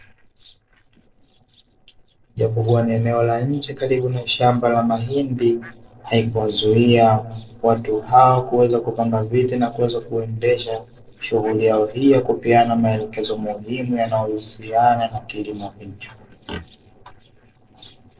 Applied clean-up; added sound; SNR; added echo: neural separator model SepFormer DNS4.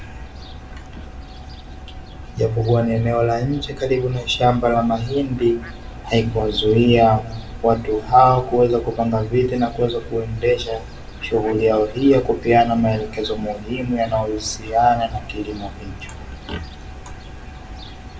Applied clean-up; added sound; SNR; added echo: none; Fowl; 15 dB; reverberation time 0.8 s.